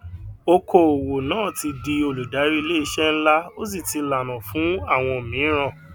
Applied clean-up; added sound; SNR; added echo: none; none; none; none.